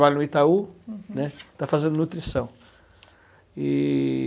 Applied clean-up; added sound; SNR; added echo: none; none; none; none.